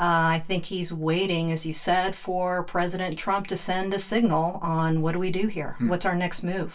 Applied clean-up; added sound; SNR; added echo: none; none; none; reverberation time 0.2 s.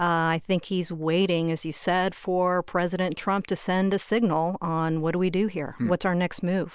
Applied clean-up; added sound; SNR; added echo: none; none; none; none.